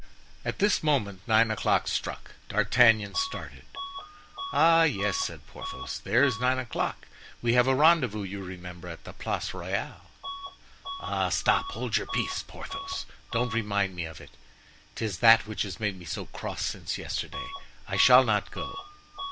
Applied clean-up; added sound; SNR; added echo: none; Bus / Alarm; 14 dB; none.